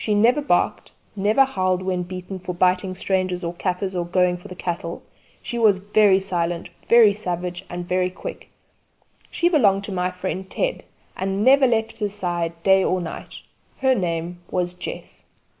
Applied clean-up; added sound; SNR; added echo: none; none; none; none.